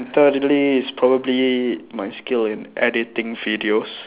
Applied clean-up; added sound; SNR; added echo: none; none; none; none.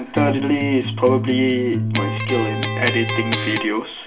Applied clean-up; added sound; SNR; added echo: none; Electric guitar; 3 dB; reverberation time 0.2 s.